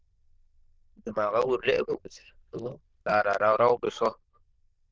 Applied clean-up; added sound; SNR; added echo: neural diffusion model UNIVERSE++.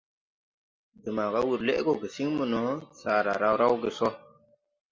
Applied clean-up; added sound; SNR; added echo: none; none; none; none.